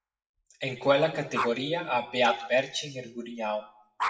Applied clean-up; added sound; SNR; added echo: classical method WPE with log-MMSE.